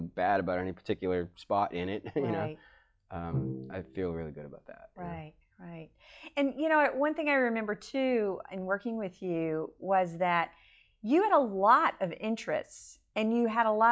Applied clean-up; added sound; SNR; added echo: classical method log-MMSE.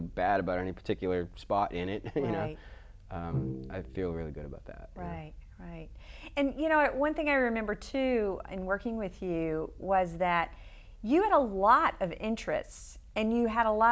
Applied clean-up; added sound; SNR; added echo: none; Bowed string instrument; 12 dB; none.